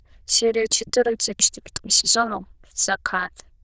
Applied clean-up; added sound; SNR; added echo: neural diffusion model UNIVERSE++.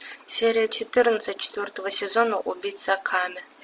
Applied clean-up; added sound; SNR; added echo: none; none; none; none.